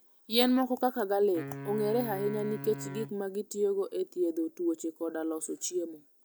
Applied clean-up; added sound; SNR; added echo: none; Wind instrument, woodwind instrument; 12 dB; none.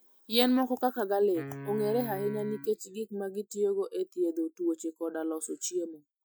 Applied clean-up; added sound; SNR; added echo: classical method Wiener filter.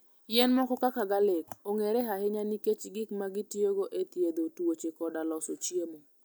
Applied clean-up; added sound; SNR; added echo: none; none; none; none.